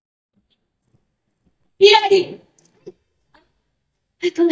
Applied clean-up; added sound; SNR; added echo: neural mask model DeepFilterNet 3.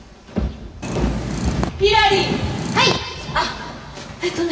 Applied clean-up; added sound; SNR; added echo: none; Purr; 2 dB; reverberation time 2.2 s.